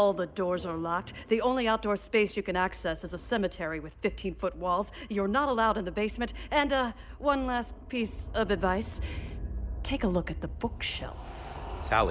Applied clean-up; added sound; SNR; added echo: none; none; none; none.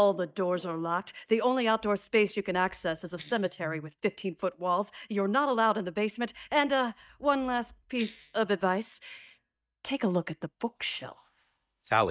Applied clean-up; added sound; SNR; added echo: neural mask model DeepFilterNet 3.